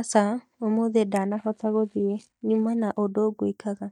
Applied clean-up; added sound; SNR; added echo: neural mask model DeepFilterNet 3.